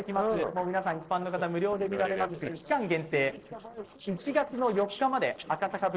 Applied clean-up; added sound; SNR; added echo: neural separator model SepFormer DNS4.